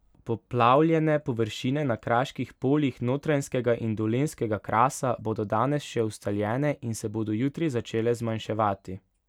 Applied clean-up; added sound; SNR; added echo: none; none; none; none.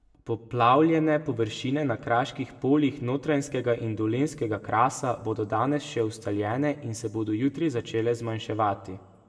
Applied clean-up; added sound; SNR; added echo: none; none; none; reverberation time 0.9 s.